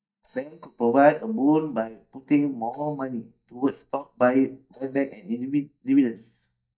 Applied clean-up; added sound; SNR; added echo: neural mask model DeepFilterNet 3.